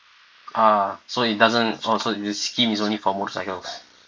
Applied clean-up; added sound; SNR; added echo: neural mask model Resemble Enhance denoiser.